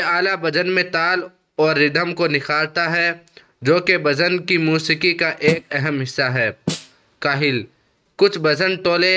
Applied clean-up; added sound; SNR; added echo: neural mask model RNNoise.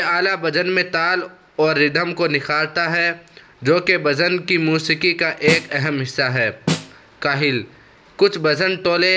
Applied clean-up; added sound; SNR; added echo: none; Snare drum; 8 dB; none.